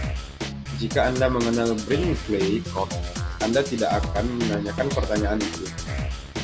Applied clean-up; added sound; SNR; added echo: none; Drum kit; 4 dB; none.